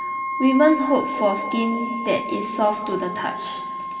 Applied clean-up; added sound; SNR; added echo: none; Wind instrument, woodwind instrument; 6 dB; reverberation time 2.5 s.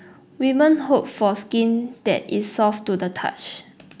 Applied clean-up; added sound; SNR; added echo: none; none; none; none.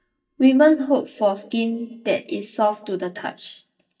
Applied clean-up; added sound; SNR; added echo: neural mask model DeepFilterNet 3.